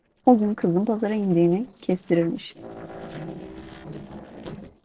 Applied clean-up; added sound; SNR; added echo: neural separator model SepFormer DNS4.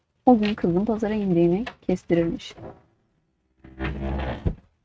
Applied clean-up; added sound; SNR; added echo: neural mask model RNNoise.